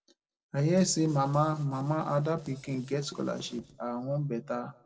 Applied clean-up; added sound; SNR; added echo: neural separator model SepFormer DNS4.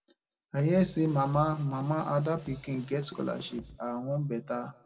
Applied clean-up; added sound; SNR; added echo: none; Drum kit; 18 dB; reverberation time 1.7 s.